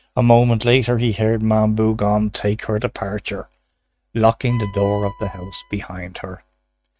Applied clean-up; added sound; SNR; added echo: neural mask model RNNoise.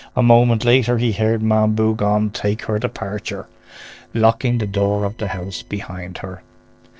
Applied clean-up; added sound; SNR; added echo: neural separator model SepFormer DNS4.